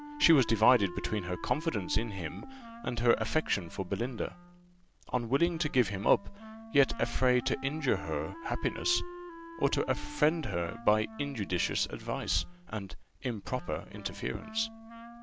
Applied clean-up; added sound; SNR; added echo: none; Wind instrument, woodwind instrument; 15 dB; none.